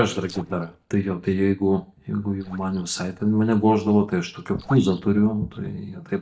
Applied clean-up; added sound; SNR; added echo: neural mask model DeepFilterNet 3.